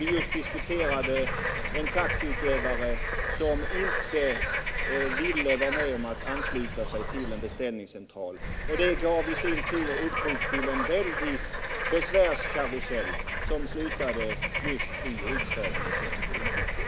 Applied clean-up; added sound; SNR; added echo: none; Bird / Frog; 0 dB; none.